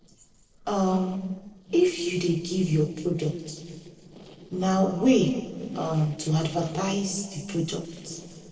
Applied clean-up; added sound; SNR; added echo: neural separator model SepFormer DNS4.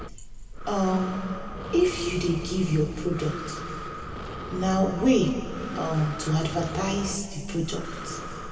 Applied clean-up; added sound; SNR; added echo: none; Breathing; 9 dB; reverberation time 2.1 s.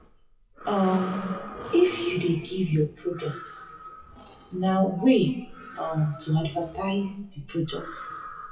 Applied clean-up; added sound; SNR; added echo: classical method WPE with log-MMSE.